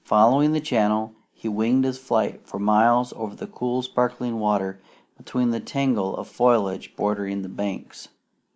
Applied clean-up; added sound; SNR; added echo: none; none; none; none.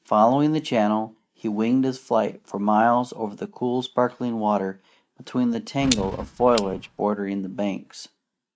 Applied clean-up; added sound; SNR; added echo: neural mask model RNNoise.